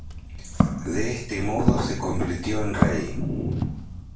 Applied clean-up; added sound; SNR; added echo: none; Walk, footsteps; 1 dB; reverberation time 0.3 s.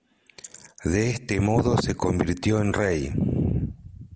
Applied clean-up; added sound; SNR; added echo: none; none; none; none.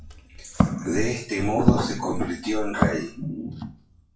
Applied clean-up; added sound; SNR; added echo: classical method WPE with log-MMSE.